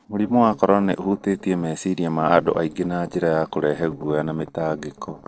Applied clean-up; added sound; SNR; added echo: neural separator model SepFormer DNS4.